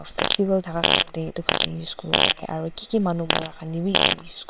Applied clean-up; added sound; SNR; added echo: neural separator model SepFormer WHAMR!.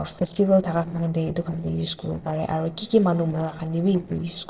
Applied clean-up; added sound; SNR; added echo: neural separator model SepFormer DNS4.